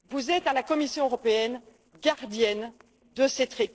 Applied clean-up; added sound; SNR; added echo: neural separator model SepFormer DNS4.